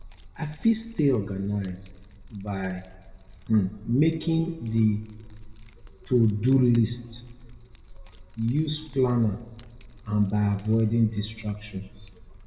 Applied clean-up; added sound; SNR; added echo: none; Keys jangling; 19 dB; reverberation time 1.2 s.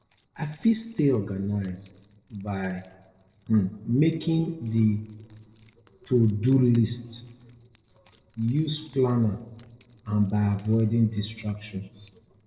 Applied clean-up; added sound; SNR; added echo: neural separator model SepFormer DNS4.